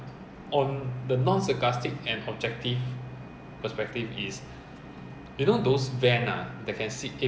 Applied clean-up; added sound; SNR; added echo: none; none; none; none.